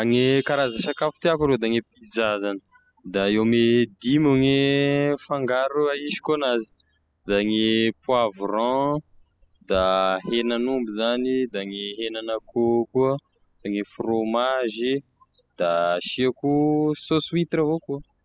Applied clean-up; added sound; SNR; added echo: classical method spectral subtraction.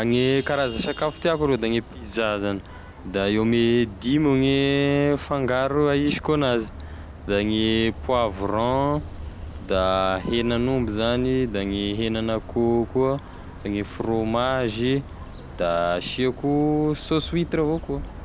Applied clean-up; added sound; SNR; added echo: none; Vehicle horn, car horn, honking; 14 dB; none.